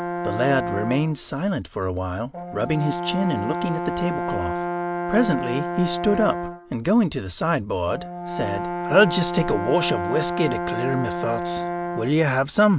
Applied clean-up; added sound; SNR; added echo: none; Brass instrument; 5 dB; none.